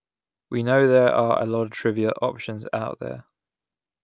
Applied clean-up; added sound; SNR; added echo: none; none; none; none.